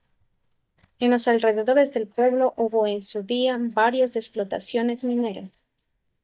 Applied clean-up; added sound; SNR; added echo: neural mask model DeepFilterNet 3.